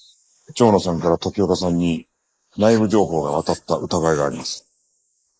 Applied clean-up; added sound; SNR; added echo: neural mask model Resemble Enhance denoiser.